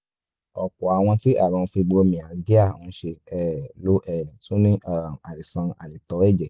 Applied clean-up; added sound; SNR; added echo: none; none; none; none.